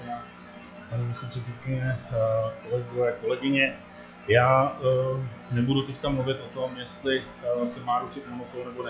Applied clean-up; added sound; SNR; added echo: classical method log-MMSE.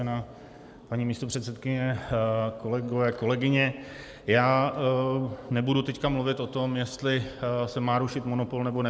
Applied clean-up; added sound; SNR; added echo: none; none; none; none.